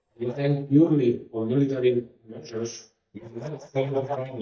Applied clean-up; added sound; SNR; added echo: neural mask model DeepFilterNet 3.